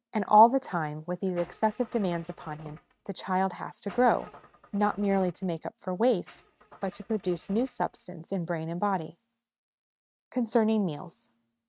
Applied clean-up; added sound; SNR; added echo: neural mask model RNNoise.